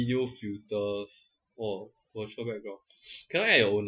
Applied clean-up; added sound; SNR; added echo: classical method Wiener filter.